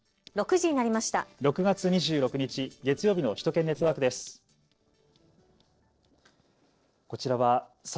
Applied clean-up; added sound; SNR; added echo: neural separator model SepFormer DNS4.